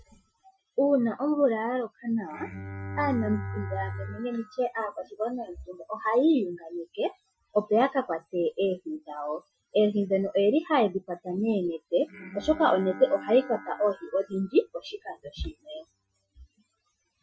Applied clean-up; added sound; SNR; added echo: classical method Wiener filter.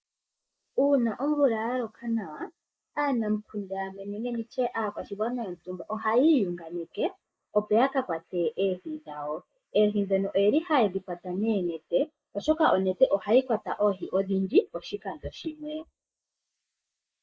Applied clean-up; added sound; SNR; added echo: neural mask model Resemble Enhance denoiser.